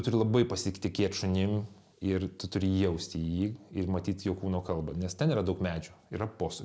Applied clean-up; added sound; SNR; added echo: none; none; none; none.